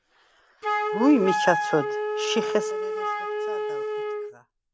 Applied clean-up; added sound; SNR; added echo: none; Wind instrument, woodwind instrument; 1 dB; none.